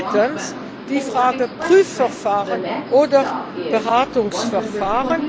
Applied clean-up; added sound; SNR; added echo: none; Subway, metro, underground; 7 dB; none.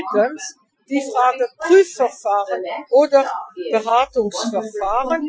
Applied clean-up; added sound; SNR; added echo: classical method Wiener filter.